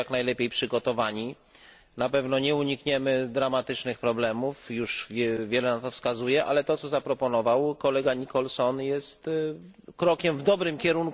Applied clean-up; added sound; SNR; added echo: none; none; none; none.